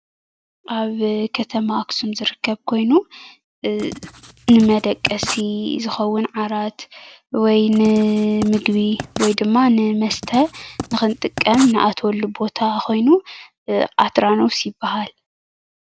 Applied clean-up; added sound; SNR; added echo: none; Writing; 12 dB; none.